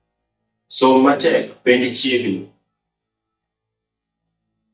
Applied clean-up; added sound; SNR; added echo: neural mask model DeepFilterNet 3.